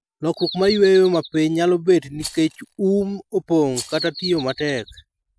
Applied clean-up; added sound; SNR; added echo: none; Rattle + Bird vocalization, bird call, bird song; 14 dB; none.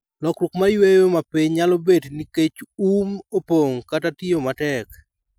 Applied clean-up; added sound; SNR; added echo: none; none; none; none.